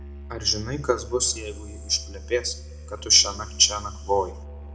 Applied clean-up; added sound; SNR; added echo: none; Musical instrument; 12 dB; reverberation time 1.3 s.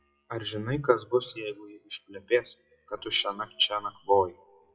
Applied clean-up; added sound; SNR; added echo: classical method WPE with log-MMSE.